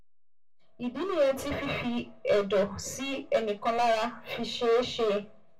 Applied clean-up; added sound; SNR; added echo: none; none; none; reverberation time 0.2 s.